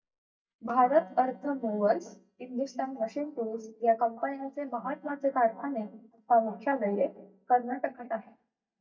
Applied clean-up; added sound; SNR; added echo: neural mask model DeepFilterNet 3.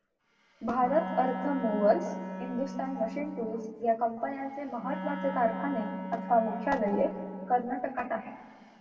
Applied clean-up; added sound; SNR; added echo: none; Wind instrument, woodwind instrument; 9 dB; reverberation time 1.8 s.